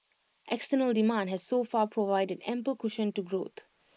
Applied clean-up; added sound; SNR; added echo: neural mask model Resemble Enhance denoiser.